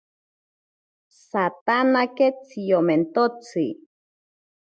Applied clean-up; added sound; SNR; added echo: none; none; none; none.